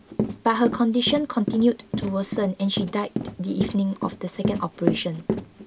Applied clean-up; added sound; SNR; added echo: none; Run; 5 dB; none.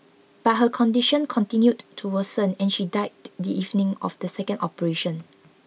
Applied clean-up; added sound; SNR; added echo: none; none; none; none.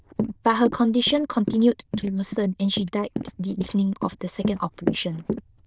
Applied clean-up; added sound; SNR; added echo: neural diffusion model UNIVERSE++.